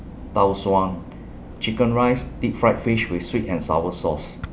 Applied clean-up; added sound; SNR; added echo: none; none; none; none.